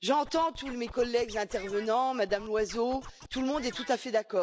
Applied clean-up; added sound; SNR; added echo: none; Scratching (performance technique); 16 dB; none.